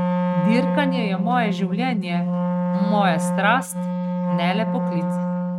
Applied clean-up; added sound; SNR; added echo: neural mask model RNNoise.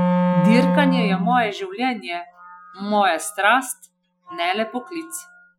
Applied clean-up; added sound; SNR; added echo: classical method Wiener filter.